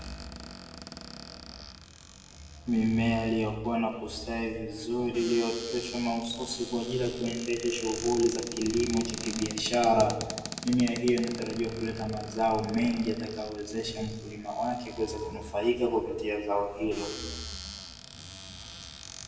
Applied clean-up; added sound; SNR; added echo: none; Cupboard open or close; 13 dB; reverberation time 1.1 s.